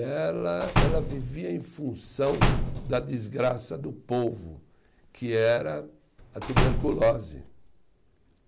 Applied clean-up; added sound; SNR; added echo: none; Slam; -3 dB; none.